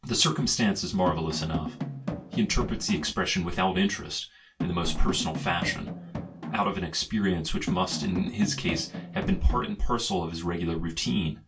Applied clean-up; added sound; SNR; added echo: none; Drum; 7 dB; reverberation time 0.2 s.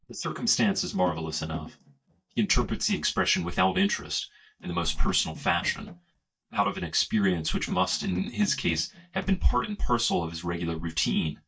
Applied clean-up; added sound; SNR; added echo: neural mask model DeepFilterNet 3.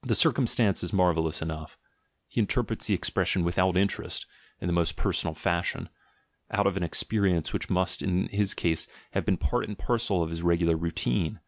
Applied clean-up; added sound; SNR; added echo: none; none; none; none.